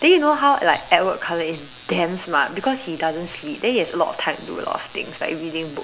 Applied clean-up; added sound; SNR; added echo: none; none; none; none.